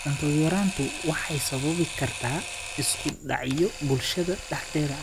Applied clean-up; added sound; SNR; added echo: none; Camera; 9 dB; none.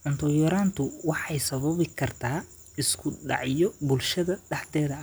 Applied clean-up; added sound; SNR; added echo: none; none; none; none.